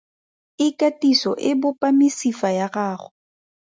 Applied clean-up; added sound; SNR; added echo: none; none; none; none.